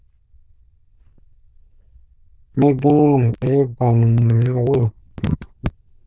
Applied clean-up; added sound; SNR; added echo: neural diffusion model UNIVERSE++.